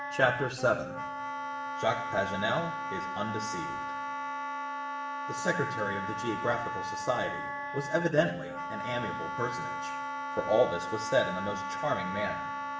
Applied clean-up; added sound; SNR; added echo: none; Wind instrument, woodwind instrument; 3 dB; reverberation time 0.9 s.